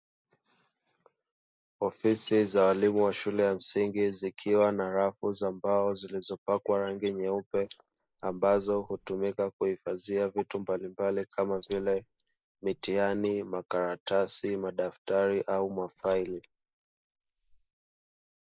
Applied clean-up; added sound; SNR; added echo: neural mask model Resemble Enhance denoiser.